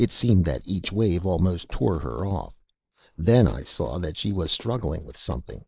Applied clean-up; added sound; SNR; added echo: neural mask model Resemble Enhance denoiser.